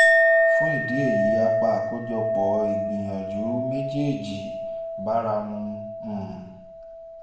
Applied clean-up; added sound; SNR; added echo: none; Chink, clink; -5 dB; reverberation time 0.7 s.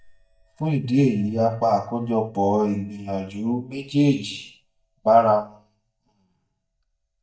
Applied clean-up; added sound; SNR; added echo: neural mask model DeepFilterNet 3.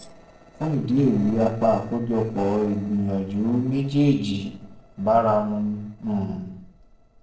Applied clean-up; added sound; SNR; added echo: neural separator model SepFormer DNS4.